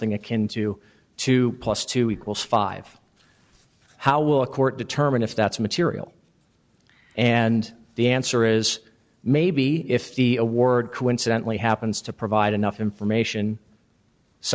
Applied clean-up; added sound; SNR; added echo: none; none; none; none.